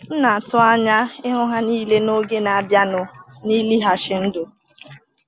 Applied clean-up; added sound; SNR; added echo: none; none; none; none.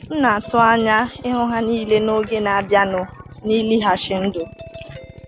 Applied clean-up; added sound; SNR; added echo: none; Drill + Doorbell; 19 dB; none.